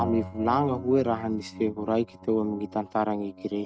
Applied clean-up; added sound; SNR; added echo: neural mask model RNNoise.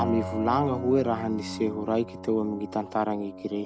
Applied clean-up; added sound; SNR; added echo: none; Piano; 9 dB; none.